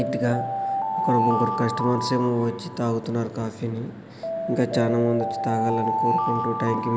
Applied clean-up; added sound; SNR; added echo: none; Alarm; 2 dB; none.